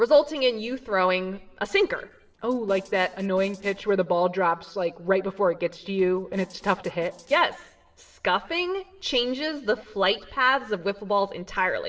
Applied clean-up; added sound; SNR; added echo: neural separator model SepFormer DNS4.